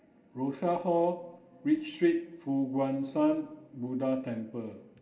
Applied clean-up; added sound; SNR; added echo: none; none; none; reverberation time 2.0 s.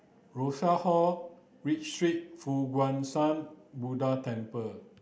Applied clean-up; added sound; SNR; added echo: none; none; none; none.